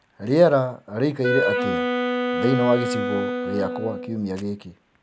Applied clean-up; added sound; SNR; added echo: none; Wind instrument, woodwind instrument; 1 dB; none.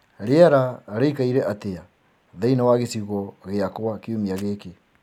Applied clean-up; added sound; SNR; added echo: none; none; none; none.